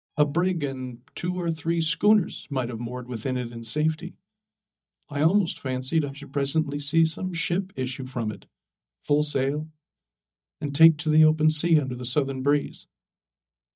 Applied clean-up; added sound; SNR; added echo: neural mask model DeepFilterNet 3.